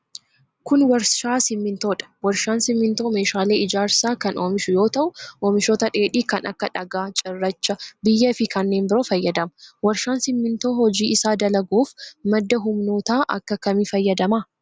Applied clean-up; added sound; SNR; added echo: none; none; none; none.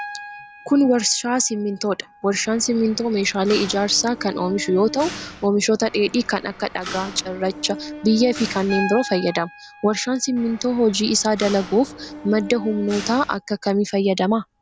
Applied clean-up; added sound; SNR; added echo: none; Piano + Mechanisms; 14 dB; none.